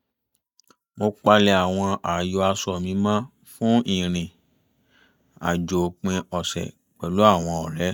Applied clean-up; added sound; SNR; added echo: neural mask model DeepFilterNet 3.